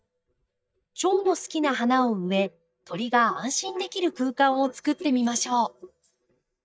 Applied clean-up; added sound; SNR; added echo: neural mask model DeepFilterNet 3.